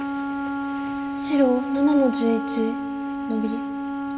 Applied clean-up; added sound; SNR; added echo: none; Wind instrument, woodwind instrument; 3 dB; reverberation time 2.0 s.